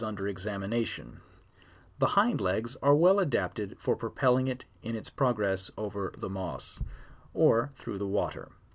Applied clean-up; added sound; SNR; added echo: none; none; none; none.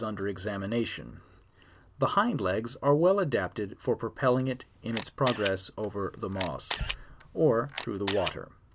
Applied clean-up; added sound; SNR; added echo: none; Camera; 10 dB; none.